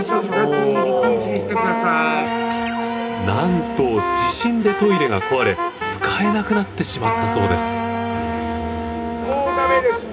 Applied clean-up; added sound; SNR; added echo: none; Wind instrument, woodwind instrument; 3 dB; reverberation time 0.3 s.